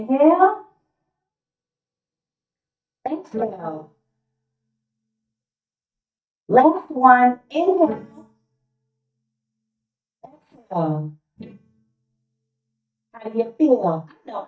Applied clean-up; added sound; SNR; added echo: neural mask model DeepFilterNet 3.